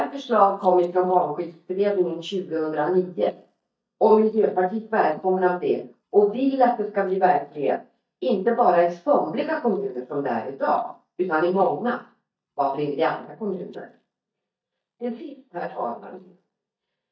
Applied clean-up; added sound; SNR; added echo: neural mask model DeepFilterNet 3.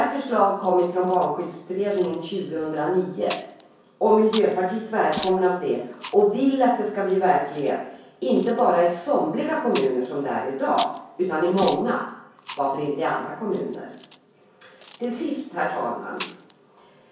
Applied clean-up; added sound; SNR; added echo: none; Chewing, mastication; 17 dB; reverberation time 0.6 s.